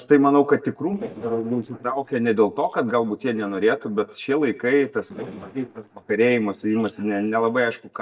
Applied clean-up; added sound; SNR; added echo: neural mask model DeepFilterNet 3.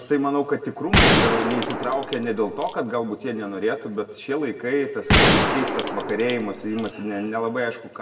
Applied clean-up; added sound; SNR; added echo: none; Gunshot, gunfire; -5 dB; reverberation time 0.7 s.